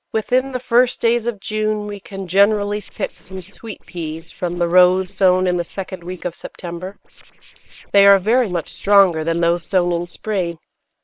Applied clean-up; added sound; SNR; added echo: neural separator model SepFormer WHAM!.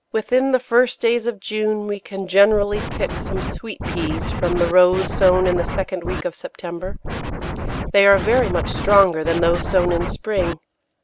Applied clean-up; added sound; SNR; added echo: none; Scratching (performance technique); 6 dB; none.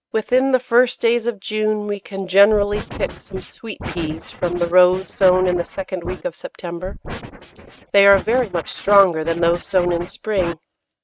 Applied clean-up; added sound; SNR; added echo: neural mask model RNNoise.